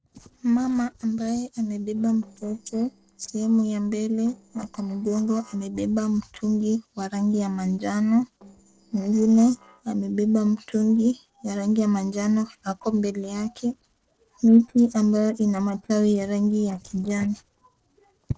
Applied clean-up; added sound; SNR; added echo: neural separator model SepFormer DNS4.